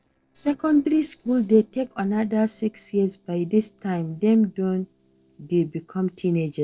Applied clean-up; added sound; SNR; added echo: neural separator model SepFormer DNS4.